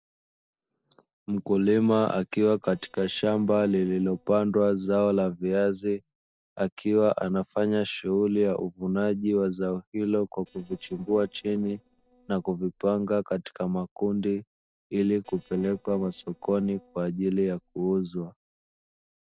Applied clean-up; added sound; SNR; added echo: neural separator model SepFormer DNS4.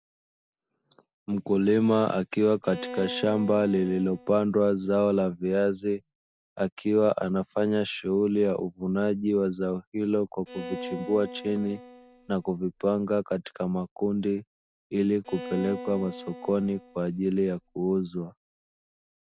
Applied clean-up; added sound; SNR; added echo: none; Bowed string instrument; 14 dB; none.